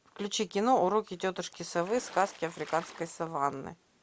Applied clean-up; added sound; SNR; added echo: none; Water / Splash, splatter; 20 dB; none.